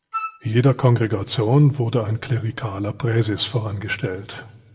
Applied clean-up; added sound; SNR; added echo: none; Wind instrument, woodwind instrument; 12 dB; reverberation time 1.9 s.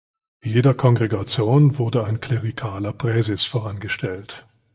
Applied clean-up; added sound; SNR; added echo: neural mask model DeepFilterNet 3.